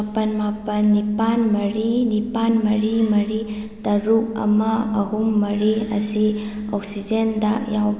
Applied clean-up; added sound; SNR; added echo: none; none; none; none.